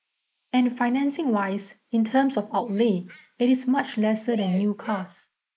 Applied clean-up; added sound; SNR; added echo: neural mask model Resemble Enhance denoiser.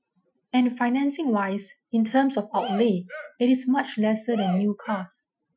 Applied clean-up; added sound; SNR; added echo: classical method Wiener filter.